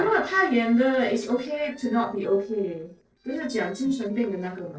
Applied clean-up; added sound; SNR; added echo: neural separator model SepFormer DNS4.